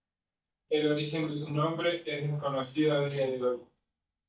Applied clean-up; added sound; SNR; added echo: neural mask model DeepFilterNet 3.